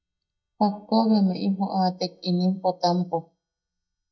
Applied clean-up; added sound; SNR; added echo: neural mask model DeepFilterNet 3.